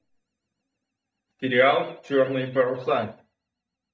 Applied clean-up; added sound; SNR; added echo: neural mask model DeepFilterNet 3.